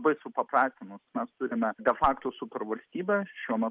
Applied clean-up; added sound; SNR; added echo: none; none; none; none.